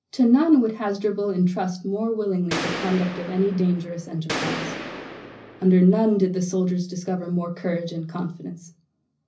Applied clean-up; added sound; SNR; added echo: none; Gunshot, gunfire; 9 dB; reverberation time 0.5 s.